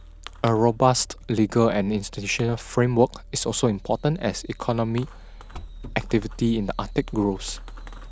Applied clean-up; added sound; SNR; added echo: none; Fireworks; 15 dB; none.